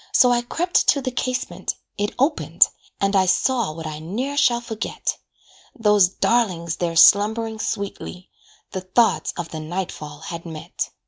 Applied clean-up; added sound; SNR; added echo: none; none; none; none.